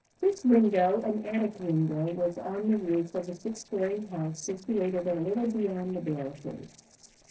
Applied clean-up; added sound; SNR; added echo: neural separator model SepFormer DNS4.